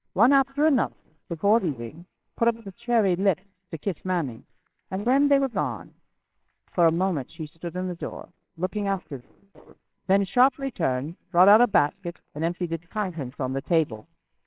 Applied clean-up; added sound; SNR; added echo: neural separator model SepFormer WHAMR!.